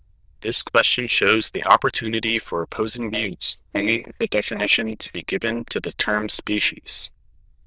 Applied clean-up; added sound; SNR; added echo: neural diffusion model UNIVERSE++.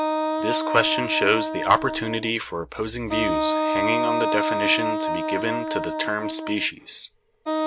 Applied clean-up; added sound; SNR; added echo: none; Wind instrument, woodwind instrument; 0 dB; none.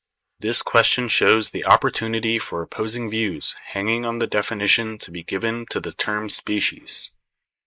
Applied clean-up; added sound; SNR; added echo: neural mask model Resemble Enhance denoiser.